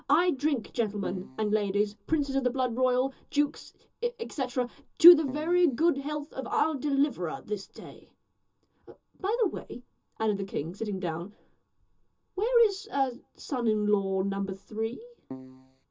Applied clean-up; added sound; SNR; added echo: none; Keyboard (musical); 14 dB; reverberation time 0.2 s.